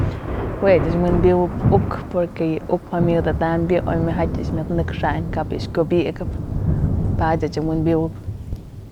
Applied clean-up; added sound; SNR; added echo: none; Thunder; 3 dB; none.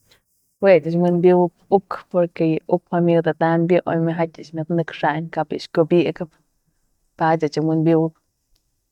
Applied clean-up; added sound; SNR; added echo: neural mask model DeepFilterNet 3.